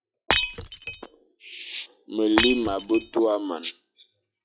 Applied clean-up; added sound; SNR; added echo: classical method log-MMSE.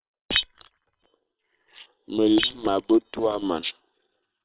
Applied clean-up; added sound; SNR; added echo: neural separator model SepFormer WHAM!.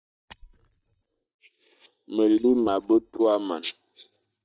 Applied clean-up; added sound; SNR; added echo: neural mask model DeepFilterNet 3.